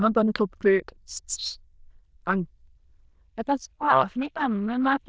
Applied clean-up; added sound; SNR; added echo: neural diffusion model UNIVERSE++.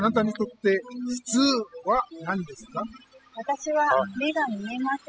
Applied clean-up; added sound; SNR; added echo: classical method spectral subtraction.